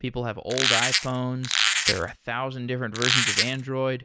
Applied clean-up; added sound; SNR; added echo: none; Squeak; -5 dB; none.